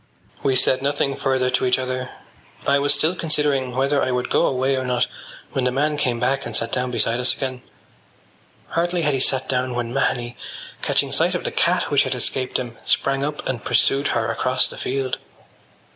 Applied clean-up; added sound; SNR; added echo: none; none; none; none.